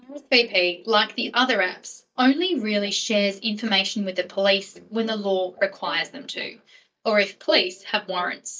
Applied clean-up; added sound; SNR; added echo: neural mask model DeepFilterNet 3.